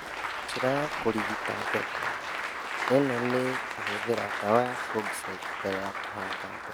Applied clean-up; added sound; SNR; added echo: none; Applause; 2 dB; none.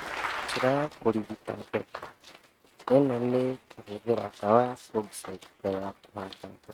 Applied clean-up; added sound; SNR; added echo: neural mask model RNNoise.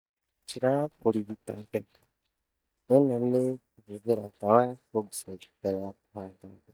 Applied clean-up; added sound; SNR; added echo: neural mask model DeepFilterNet 3.